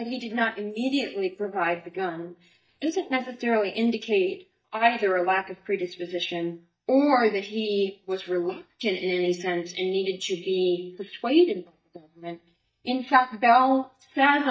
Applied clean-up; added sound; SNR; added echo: neural mask model DeepFilterNet 3.